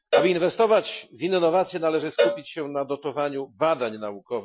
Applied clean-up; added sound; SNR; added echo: classical method Wiener filter.